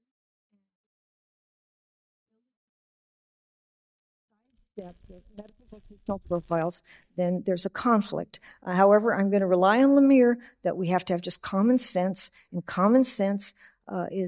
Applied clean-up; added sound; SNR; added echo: neural mask model DeepFilterNet 3.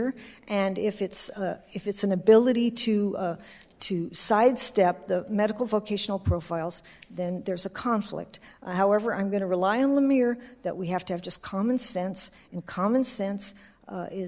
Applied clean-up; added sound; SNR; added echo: none; none; none; none.